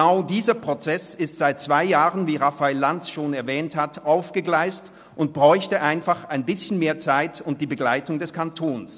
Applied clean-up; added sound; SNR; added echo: none; none; none; none.